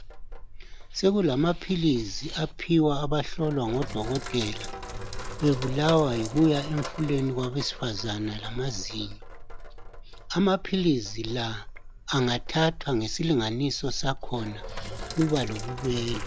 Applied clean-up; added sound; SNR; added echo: none; Sink (filling or washing); 8 dB; none.